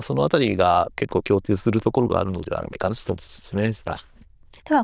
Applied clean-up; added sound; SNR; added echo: neural diffusion model UNIVERSE++.